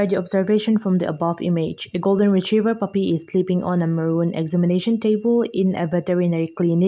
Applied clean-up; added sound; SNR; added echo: none; none; none; none.